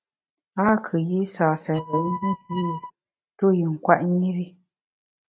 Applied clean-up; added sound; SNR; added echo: neural mask model RNNoise.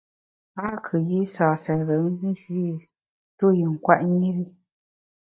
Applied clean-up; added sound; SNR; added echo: neural mask model DeepFilterNet 3.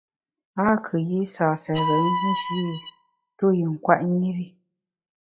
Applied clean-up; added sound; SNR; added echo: classical method log-MMSE.